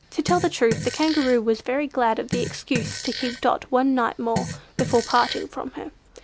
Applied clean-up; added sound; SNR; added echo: none; Fart; 9 dB; none.